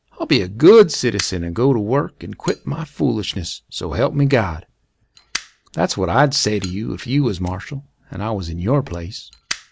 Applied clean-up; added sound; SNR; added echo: none; Fire; 19 dB; none.